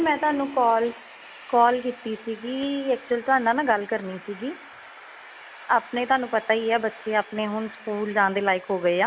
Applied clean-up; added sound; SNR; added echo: none; Train; 20 dB; none.